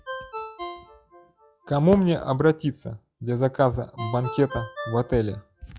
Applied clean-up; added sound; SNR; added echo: classical method log-MMSE.